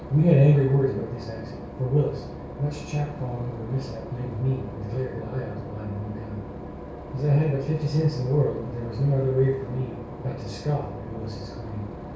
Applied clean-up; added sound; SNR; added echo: none; Engine / Boat, Water vehicle; 11 dB; reverberation time 0.6 s.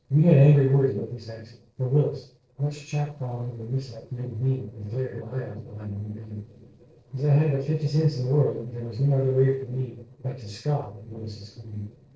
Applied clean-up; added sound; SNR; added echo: neural separator model SepFormer DNS4.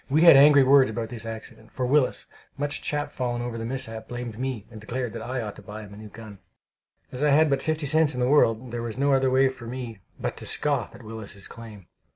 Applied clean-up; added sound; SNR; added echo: none; none; none; none.